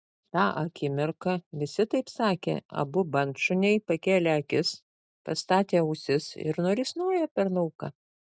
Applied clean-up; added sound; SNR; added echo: none; none; none; none.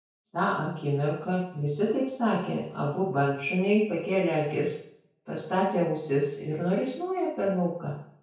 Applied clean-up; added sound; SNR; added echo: none; none; none; reverberation time 0.5 s.